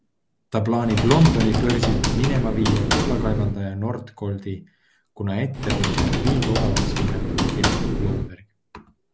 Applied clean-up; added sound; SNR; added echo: none; Typing; 0 dB; none.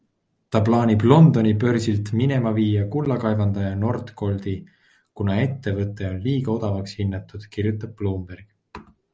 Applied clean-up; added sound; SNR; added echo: none; none; none; none.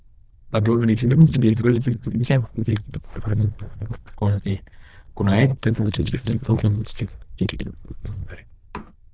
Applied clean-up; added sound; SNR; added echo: neural diffusion model UNIVERSE++.